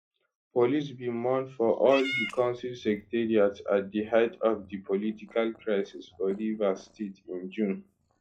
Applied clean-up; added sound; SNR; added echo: classical method log-MMSE.